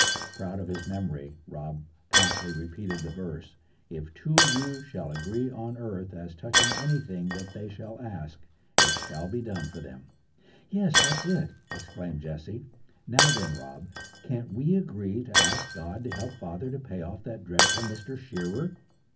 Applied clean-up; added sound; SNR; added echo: none; Shatter; -2 dB; reverberation time 0.3 s.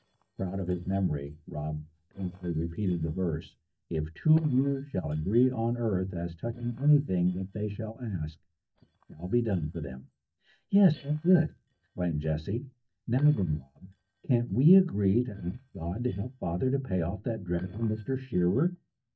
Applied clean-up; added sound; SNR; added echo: neural mask model DeepFilterNet 3.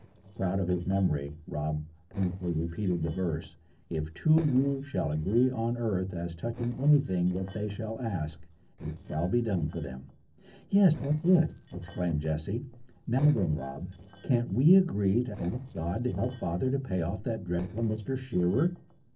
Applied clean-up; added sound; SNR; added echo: neural separator model SepFormer DNS4.